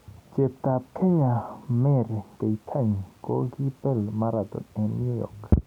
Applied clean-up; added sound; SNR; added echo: none; none; none; none.